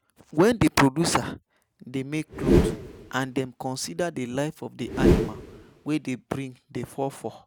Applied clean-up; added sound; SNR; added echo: none; Whoosh, swoosh, swish; -2 dB; none.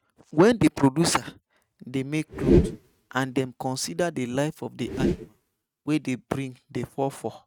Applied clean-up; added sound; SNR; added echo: neural mask model RNNoise.